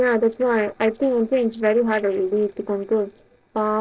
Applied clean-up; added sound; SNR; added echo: neural separator model SepFormer DNS4.